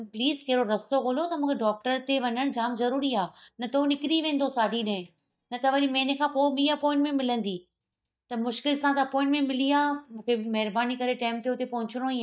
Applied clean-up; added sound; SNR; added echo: neural mask model DeepFilterNet 3.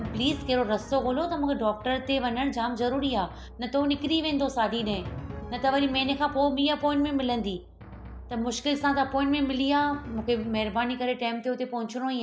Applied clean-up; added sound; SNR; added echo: none; Drum; 15 dB; none.